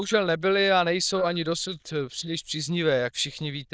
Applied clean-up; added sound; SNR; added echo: neural diffusion model UNIVERSE++.